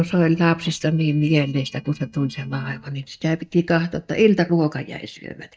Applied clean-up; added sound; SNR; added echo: neural mask model DeepFilterNet 3.